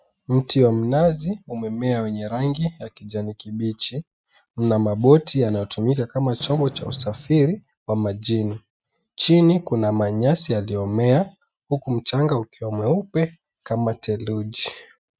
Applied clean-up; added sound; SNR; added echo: neural mask model RNNoise.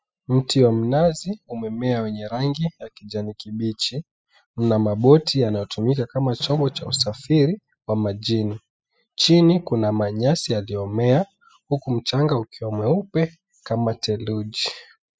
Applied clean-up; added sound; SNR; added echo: classical method spectral subtraction.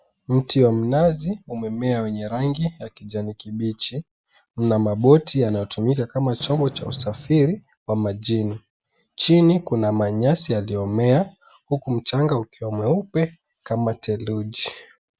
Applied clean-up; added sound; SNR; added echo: none; Fireworks; 16 dB; none.